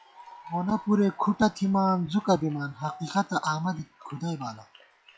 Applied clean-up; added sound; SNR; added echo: classical method log-MMSE.